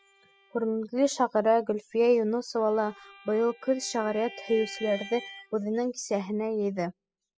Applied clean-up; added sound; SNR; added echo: classical method spectral subtraction.